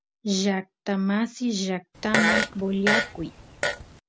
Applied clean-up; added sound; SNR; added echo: none; Fart; 0 dB; none.